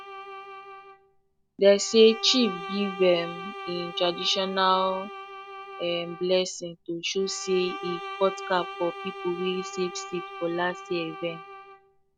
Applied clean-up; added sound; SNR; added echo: none; Bowed string instrument; 12 dB; none.